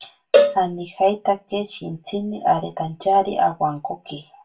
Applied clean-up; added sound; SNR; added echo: none; Cowbell; 0 dB; reverberation time 0.1 s.